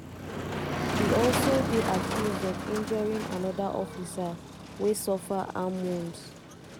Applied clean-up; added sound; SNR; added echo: none; Motor vehicle (road); 2 dB; none.